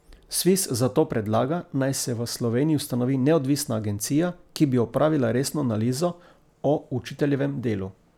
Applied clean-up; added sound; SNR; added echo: none; none; none; none.